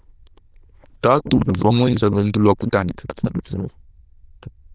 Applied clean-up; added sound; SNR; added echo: neural diffusion model UNIVERSE++.